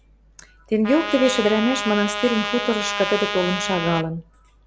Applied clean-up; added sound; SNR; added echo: none; Trumpet; 5 dB; none.